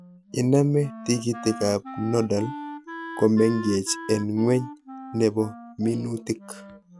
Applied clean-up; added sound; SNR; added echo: none; Wind instrument, woodwind instrument; 14 dB; none.